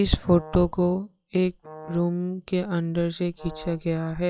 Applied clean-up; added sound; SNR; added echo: classical method log-MMSE.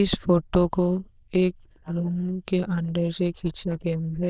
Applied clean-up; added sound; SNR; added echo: neural diffusion model UNIVERSE++.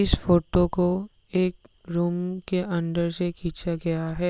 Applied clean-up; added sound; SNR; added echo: none; none; none; none.